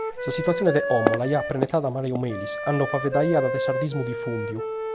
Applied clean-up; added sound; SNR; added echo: none; Wind instrument, woodwind instrument + Walk, footsteps; 3 dB; none.